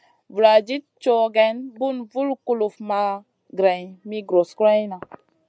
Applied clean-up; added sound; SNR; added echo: none; none; none; none.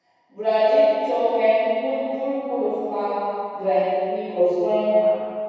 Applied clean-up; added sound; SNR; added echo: none; none; none; reverberation time 2.2 s.